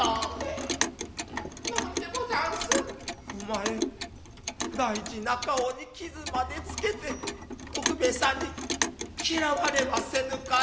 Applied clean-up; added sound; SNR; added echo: none; Clock; 3 dB; none.